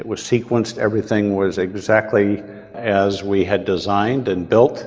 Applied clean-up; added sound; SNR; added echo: none; none; none; none.